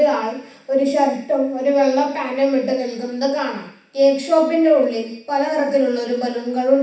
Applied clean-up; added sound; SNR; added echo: none; none; none; reverberation time 0.7 s.